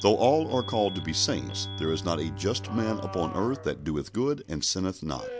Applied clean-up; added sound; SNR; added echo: none; Alarm + Bowed string instrument; 11 dB; none.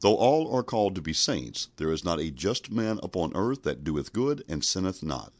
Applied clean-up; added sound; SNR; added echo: none; none; none; none.